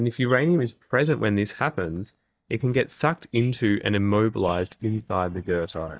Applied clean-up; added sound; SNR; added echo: neural mask model DeepFilterNet 3.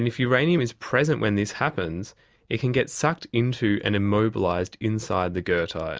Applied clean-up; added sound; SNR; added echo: none; none; none; none.